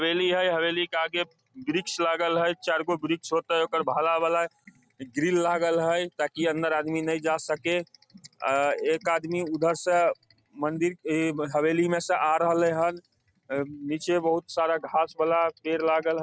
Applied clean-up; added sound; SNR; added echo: none; none; none; none.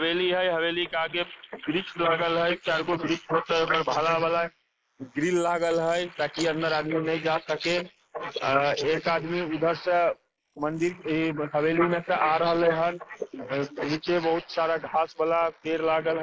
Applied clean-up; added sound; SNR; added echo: neural mask model Resemble Enhance denoiser.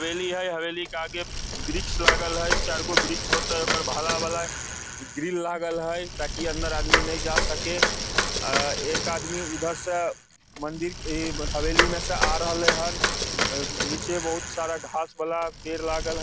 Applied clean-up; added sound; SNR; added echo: none; Bicycle; -2 dB; none.